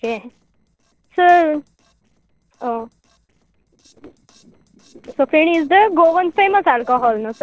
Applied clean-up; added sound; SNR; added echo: neural separator model SepFormer DNS4.